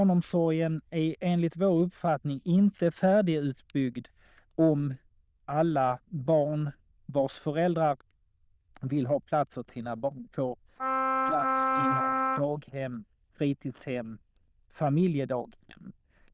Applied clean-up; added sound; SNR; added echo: neural diffusion model UNIVERSE++.